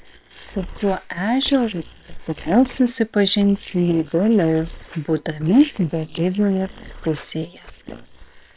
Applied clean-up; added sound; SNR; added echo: neural separator model SepFormer WHAM!.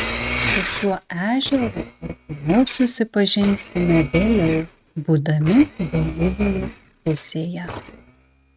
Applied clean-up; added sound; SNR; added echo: neural mask model RNNoise.